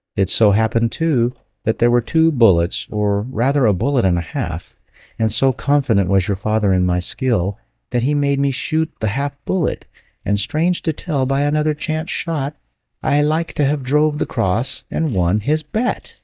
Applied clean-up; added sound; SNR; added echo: neural mask model DeepFilterNet 3.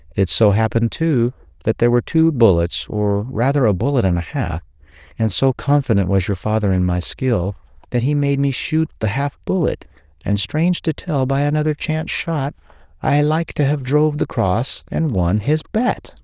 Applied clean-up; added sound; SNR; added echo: neural diffusion model UNIVERSE++.